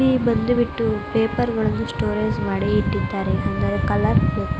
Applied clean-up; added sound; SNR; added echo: none; Trumpet; 14 dB; none.